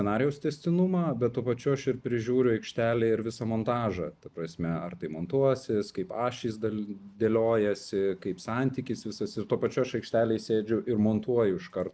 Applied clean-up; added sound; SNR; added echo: none; none; none; none.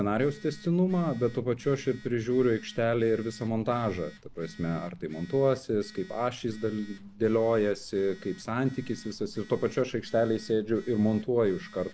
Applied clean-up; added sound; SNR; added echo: none; Telephone; 20 dB; none.